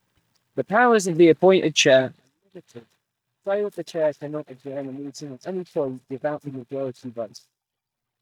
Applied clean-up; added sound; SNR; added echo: neural mask model DeepFilterNet 3.